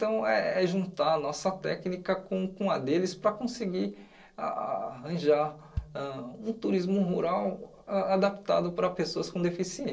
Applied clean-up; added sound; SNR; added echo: neural separator model SepFormer DNS4.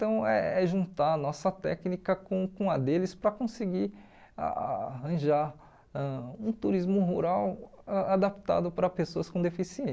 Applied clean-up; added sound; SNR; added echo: none; none; none; none.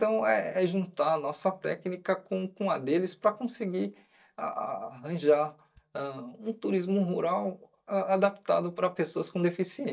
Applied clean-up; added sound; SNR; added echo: neural mask model DeepFilterNet 3.